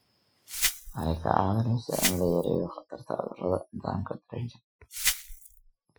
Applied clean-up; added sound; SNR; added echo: classical method Wiener filter.